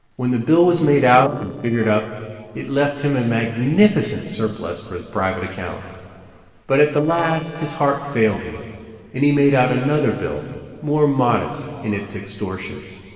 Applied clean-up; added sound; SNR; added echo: neural separator model SepFormer DNS4.